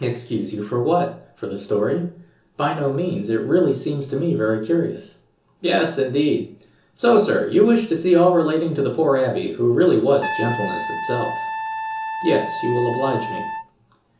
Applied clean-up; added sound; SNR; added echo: none; Trumpet; 7 dB; reverberation time 0.8 s.